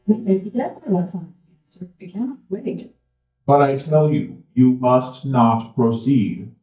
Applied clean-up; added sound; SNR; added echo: neural mask model DeepFilterNet 3.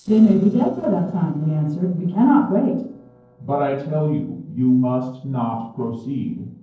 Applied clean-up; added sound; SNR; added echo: neural separator model SepFormer DNS4.